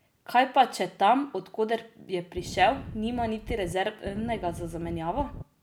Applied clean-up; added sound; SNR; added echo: none; Wind; 11 dB; none.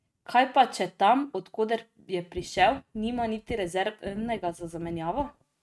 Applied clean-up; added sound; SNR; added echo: neural mask model RNNoise.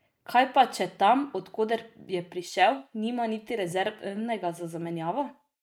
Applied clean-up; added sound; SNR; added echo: neural mask model Resemble Enhance denoiser.